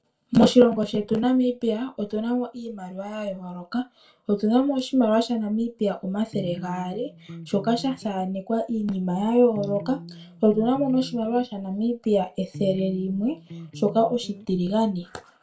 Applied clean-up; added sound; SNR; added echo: none; Electric guitar; 15 dB; reverberation time 0.2 s.